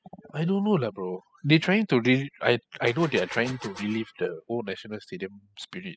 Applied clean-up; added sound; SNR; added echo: classical method spectral subtraction.